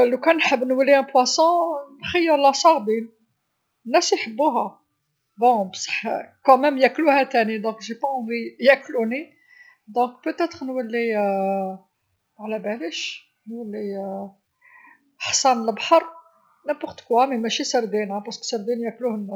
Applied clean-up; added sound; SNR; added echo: none; none; none; none.